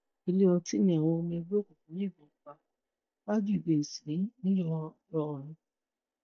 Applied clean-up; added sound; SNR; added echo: neural mask model DeepFilterNet 3.